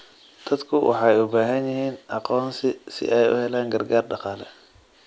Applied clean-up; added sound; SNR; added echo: none; none; none; none.